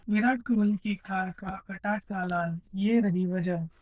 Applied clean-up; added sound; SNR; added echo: neural diffusion model UNIVERSE++.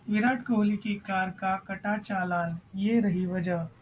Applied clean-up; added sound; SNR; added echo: none; none; none; none.